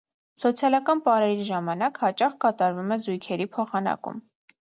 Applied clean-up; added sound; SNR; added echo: none; none; none; none.